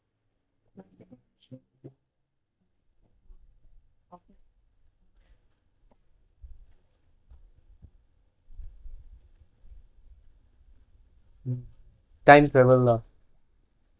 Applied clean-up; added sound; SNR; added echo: neural mask model DeepFilterNet 3.